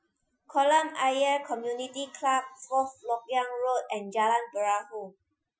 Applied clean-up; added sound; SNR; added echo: classical method Wiener filter.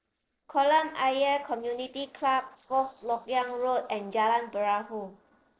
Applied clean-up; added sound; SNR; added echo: neural separator model SepFormer DNS4.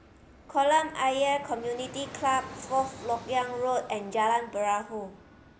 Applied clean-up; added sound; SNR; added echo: none; Fixed-wing aircraft, airplane; 18 dB; none.